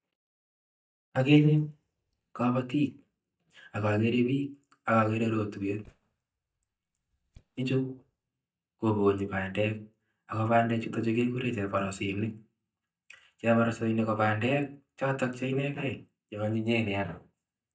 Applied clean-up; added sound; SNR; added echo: neural mask model DeepFilterNet 3.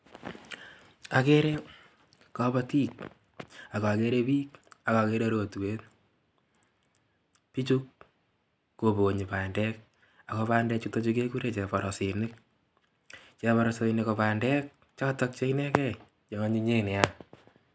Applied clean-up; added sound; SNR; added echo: none; none; none; none.